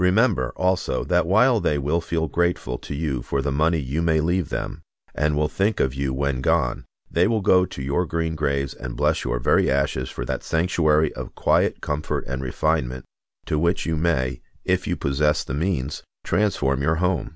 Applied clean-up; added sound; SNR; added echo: none; none; none; none.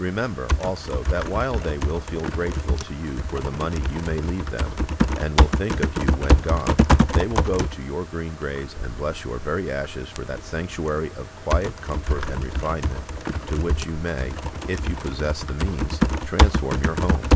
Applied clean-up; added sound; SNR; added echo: none; Typing; -5 dB; none.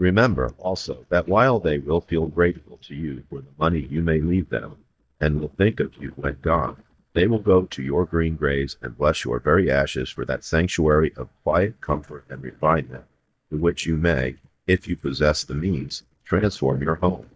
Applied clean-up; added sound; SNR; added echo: neural mask model DeepFilterNet 3.